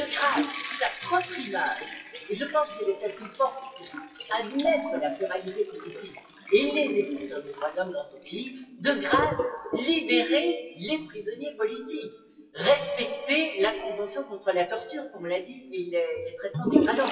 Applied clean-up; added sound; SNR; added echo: classical method WPE with log-MMSE.